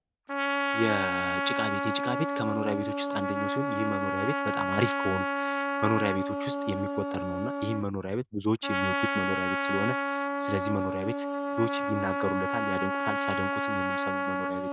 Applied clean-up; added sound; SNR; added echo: none; Trumpet; -2 dB; none.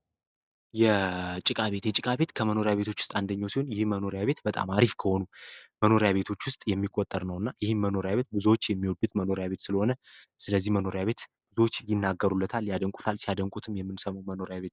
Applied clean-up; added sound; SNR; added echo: none; none; none; none.